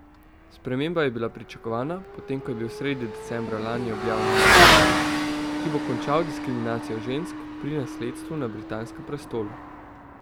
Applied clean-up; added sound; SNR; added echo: none; Motorcycle / Accelerating, revving, vroom; -5 dB; none.